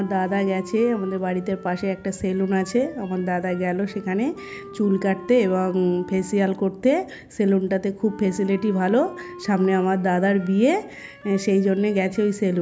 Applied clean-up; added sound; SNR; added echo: none; Wind instrument, woodwind instrument; 19 dB; none.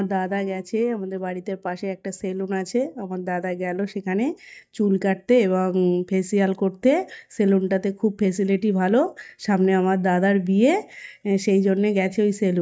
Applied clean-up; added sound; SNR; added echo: neural mask model DeepFilterNet 3.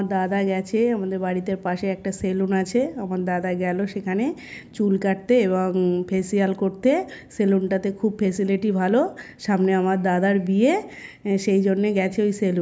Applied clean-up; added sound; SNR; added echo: none; none; none; none.